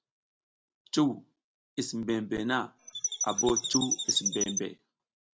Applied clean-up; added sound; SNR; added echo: none; Chirp, tweet; -1 dB; none.